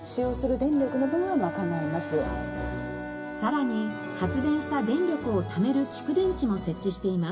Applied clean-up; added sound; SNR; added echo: none; Wind instrument, woodwind instrument; 11 dB; reverberation time 2.7 s.